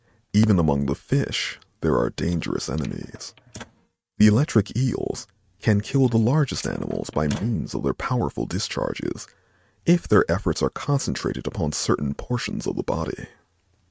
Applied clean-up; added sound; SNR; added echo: neural mask model RNNoise.